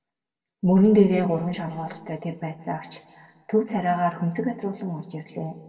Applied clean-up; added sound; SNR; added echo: none; none; none; reverberation time 1.4 s.